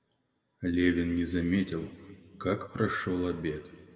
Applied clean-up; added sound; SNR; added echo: none; none; none; reverberation time 1.8 s.